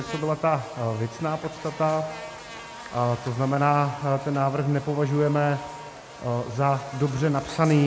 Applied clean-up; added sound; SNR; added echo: none; Buzz; 16 dB; none.